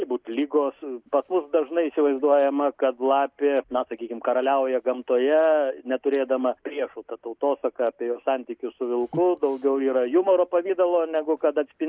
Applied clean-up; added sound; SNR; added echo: none; none; none; none.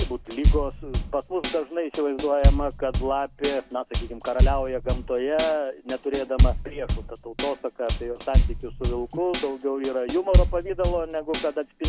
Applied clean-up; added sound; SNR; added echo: none; Drum kit; -2 dB; none.